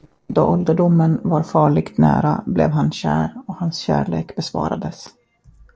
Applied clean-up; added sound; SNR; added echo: neural separator model SepFormer DNS4.